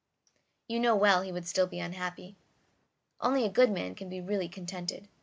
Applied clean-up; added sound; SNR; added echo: none; none; none; none.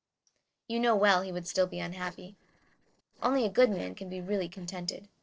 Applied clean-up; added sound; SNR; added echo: neural separator model SepFormer DNS4.